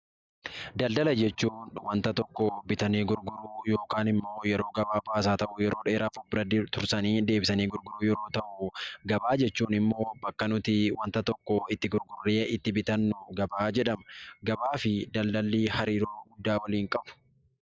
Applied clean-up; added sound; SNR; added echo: none; none; none; none.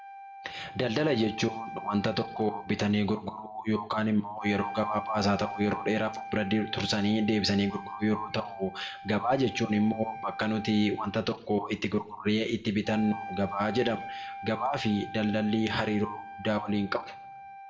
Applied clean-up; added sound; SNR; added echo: none; Wind instrument, woodwind instrument; 13 dB; reverberation time 0.5 s.